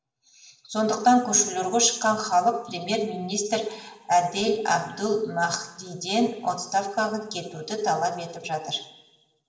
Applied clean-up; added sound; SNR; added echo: none; none; none; reverberation time 1.0 s.